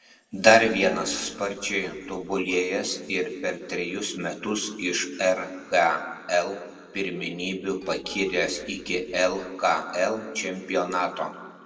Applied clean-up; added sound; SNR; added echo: neural separator model SepFormer DNS4.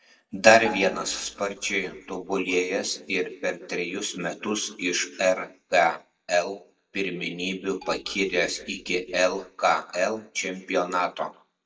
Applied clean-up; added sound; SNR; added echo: neural mask model DeepFilterNet 3.